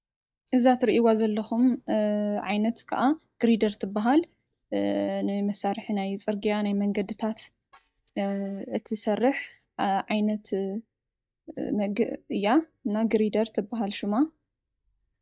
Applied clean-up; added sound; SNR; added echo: neural mask model DeepFilterNet 3.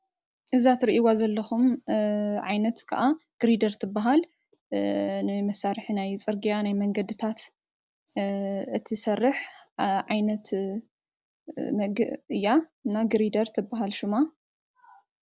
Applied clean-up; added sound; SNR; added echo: none; none; none; none.